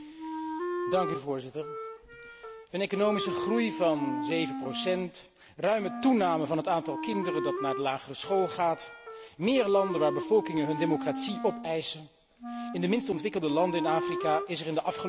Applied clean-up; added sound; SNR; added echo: none; Wind instrument, woodwind instrument; 6 dB; none.